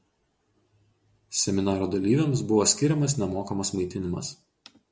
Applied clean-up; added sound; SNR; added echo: none; none; none; none.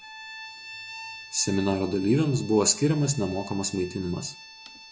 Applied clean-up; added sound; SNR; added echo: none; Bowed string instrument; 16 dB; none.